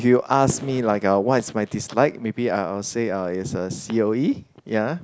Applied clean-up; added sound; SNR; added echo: none; none; none; none.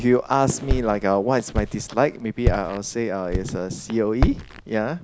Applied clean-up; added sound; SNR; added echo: none; Walk, footsteps; 5 dB; none.